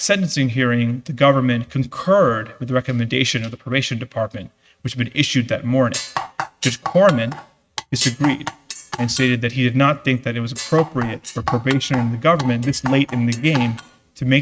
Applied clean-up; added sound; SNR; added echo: neural mask model RNNoise.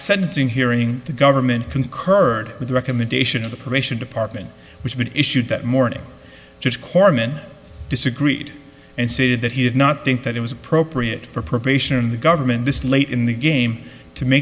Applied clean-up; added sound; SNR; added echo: none; none; none; none.